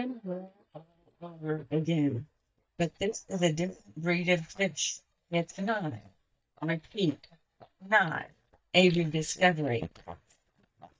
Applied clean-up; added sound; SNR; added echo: neural mask model DeepFilterNet 3.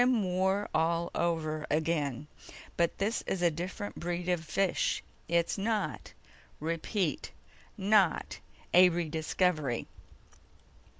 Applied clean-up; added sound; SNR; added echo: none; none; none; none.